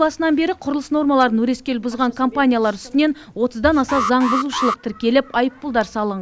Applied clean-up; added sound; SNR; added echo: none; Alarm; 6 dB; none.